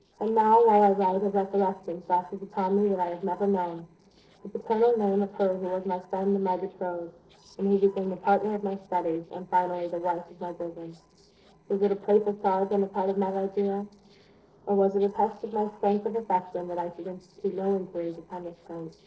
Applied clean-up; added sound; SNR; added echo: neural separator model SepFormer DNS4.